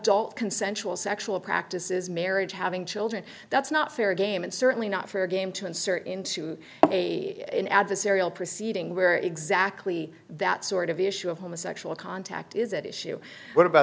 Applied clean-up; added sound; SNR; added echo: none; none; none; none.